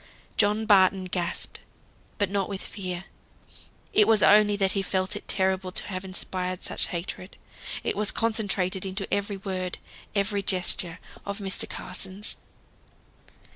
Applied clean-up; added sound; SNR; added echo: none; none; none; none.